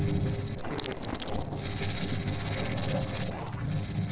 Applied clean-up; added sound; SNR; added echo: neural separator model SepFormer DNS4.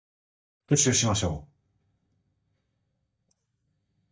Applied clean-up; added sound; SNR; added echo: neural mask model DeepFilterNet 3.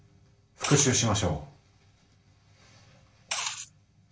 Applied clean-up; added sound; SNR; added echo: none; Liquid; 4 dB; reverberation time 0.3 s.